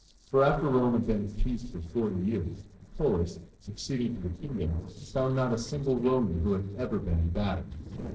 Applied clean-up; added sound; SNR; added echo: neural separator model SepFormer DNS4.